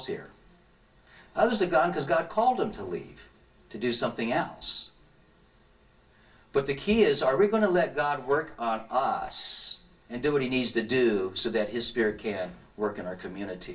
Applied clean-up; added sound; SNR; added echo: none; none; none; reverberation time 0.2 s.